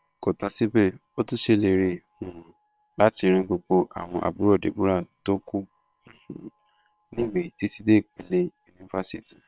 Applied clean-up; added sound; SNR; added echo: neural separator model SepFormer WHAM!.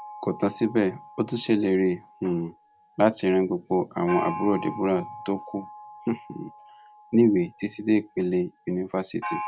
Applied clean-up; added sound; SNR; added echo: none; Gong; 14 dB; none.